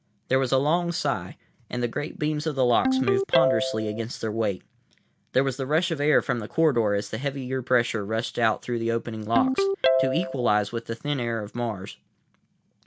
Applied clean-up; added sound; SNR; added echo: none; Ringtone; 5 dB; none.